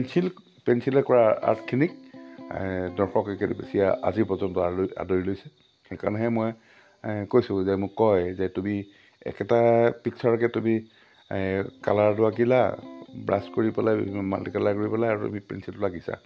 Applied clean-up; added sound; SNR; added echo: none; Electric guitar; 19 dB; none.